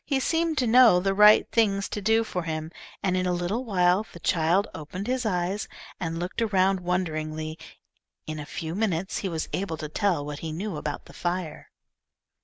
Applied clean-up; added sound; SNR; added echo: none; none; none; none.